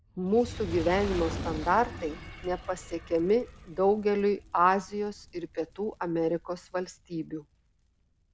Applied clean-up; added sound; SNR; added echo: none; Fire; 13 dB; none.